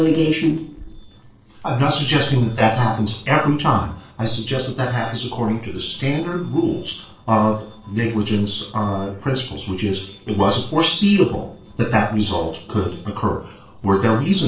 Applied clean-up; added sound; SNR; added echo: neural separator model SepFormer DNS4.